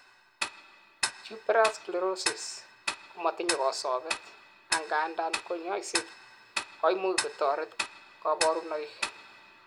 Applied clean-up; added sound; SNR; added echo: none; Tick-tock; 5 dB; none.